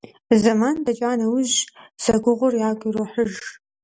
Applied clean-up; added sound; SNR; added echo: none; none; none; none.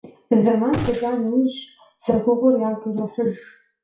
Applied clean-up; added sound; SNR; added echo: classical method WPE with log-MMSE.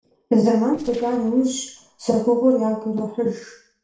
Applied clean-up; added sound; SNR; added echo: neural separator model SepFormer DNS4.